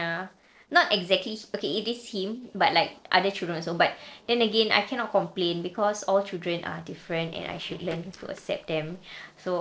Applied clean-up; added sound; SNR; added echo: neural separator model SepFormer DNS4.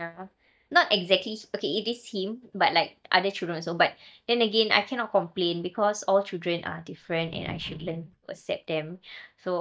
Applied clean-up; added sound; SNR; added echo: neural mask model DeepFilterNet 3.